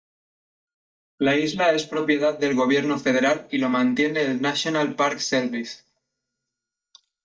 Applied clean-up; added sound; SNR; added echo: neural mask model DeepFilterNet 3.